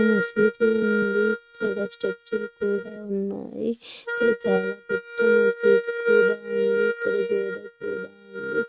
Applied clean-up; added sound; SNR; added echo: neural mask model RNNoise.